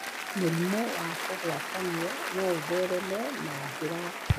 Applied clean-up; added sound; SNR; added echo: none; Applause / Cheering; 4 dB; none.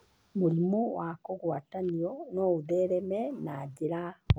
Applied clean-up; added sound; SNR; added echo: none; none; none; none.